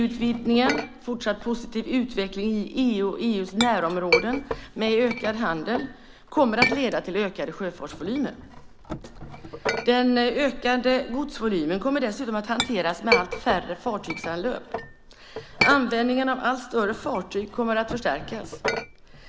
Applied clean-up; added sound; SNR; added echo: none; Chink, clink; 7 dB; none.